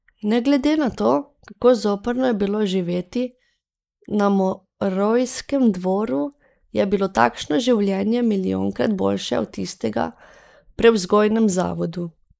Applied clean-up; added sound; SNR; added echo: neural mask model Resemble Enhance denoiser.